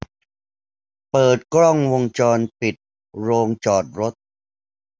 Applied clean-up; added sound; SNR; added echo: none; none; none; none.